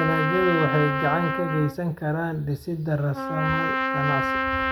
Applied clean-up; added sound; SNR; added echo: none; Trumpet; 1 dB; none.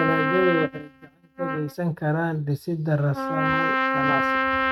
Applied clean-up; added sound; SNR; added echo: neural mask model RNNoise.